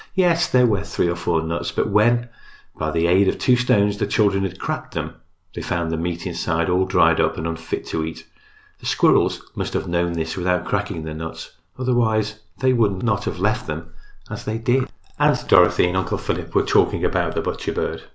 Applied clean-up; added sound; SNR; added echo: none; none; none; none.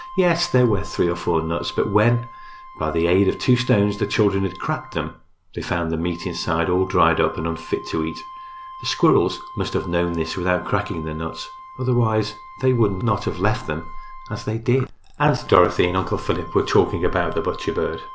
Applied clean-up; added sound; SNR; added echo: none; Wind instrument, woodwind instrument; 17 dB; none.